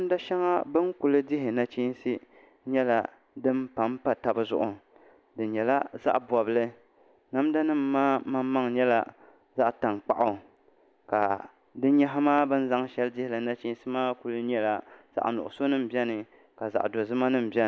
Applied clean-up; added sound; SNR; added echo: none; none; none; none.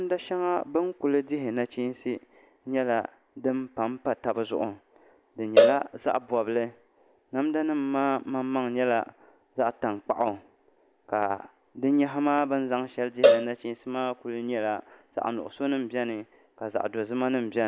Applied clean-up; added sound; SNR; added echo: none; Cowbell; -2 dB; none.